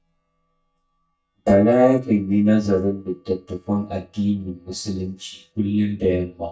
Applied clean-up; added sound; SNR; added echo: neural mask model DeepFilterNet 3.